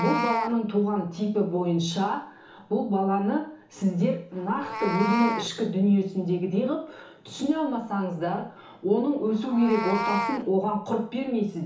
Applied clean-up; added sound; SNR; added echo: none; Meow; 10 dB; reverberation time 0.8 s.